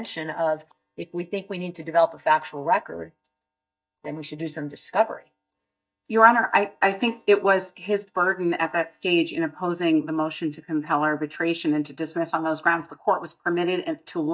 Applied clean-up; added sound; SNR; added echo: neural mask model DeepFilterNet 3.